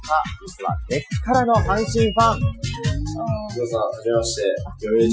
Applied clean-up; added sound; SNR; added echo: classical method Wiener filter.